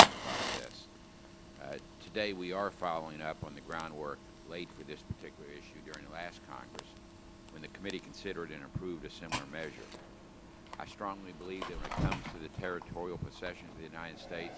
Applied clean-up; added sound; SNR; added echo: none; Fire; -5 dB; none.